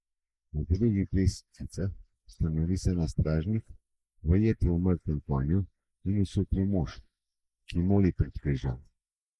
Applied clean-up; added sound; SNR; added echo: neural mask model Resemble Enhance denoiser.